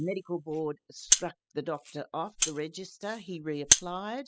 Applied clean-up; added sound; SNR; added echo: classical method spectral subtraction.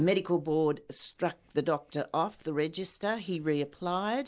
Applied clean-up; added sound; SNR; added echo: none; none; none; none.